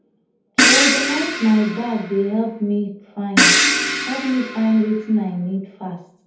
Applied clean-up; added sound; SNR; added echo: none; Crash cymbal; -2 dB; reverberation time 0.6 s.